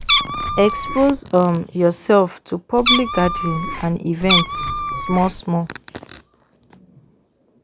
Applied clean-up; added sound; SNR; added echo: none; Meow; 1 dB; none.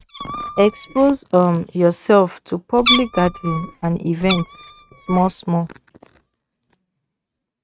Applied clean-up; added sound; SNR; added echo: neural mask model RNNoise.